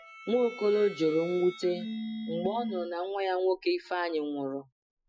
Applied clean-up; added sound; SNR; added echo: classical method Wiener filter.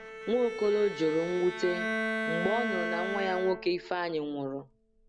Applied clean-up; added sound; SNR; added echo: none; Bowed string instrument; 5 dB; none.